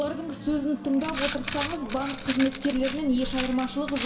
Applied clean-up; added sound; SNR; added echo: none; Coin (dropping); 8 dB; reverberation time 0.9 s.